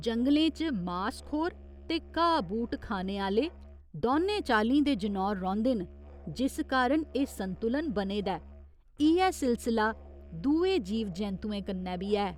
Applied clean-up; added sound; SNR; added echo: none; Musical instrument; 18 dB; none.